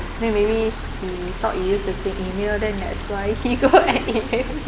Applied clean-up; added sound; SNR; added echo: none; Stream; 16 dB; none.